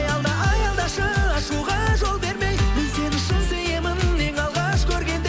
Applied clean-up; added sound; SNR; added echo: none; none; none; none.